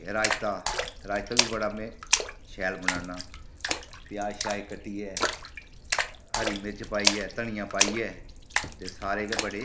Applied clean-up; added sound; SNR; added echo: none; Splash, splatter; -2 dB; none.